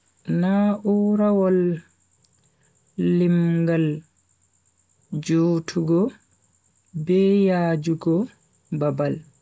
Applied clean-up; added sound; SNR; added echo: none; none; none; none.